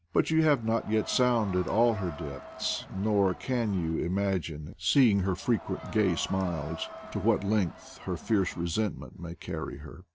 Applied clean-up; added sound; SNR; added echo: none; Crowd; 16 dB; none.